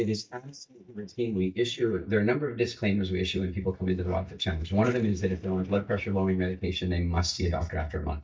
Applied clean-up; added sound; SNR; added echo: neural mask model DeepFilterNet 3.